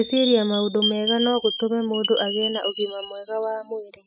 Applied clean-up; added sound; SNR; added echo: classical method spectral subtraction.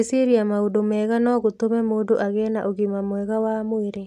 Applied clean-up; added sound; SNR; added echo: none; none; none; none.